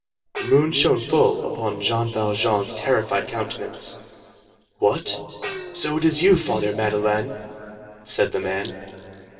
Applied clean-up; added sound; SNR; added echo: neural separator model SepFormer DNS4.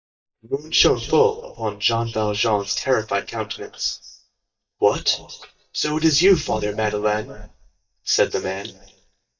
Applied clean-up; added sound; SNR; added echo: neural mask model DeepFilterNet 3.